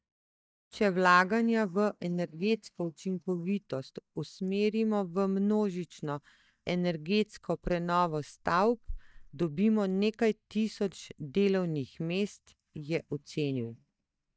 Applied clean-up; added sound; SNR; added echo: neural mask model DeepFilterNet 3.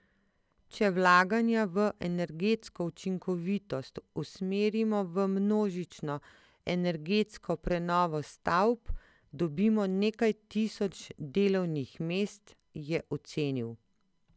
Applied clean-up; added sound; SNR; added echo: none; none; none; none.